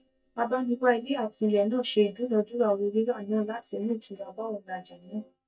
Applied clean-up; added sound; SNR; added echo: neural mask model DeepFilterNet 3.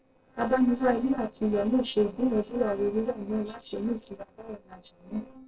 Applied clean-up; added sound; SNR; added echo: neural separator model SepFormer DNS4.